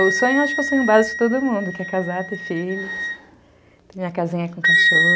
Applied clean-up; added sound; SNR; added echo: none; Wind instrument, woodwind instrument; 1 dB; none.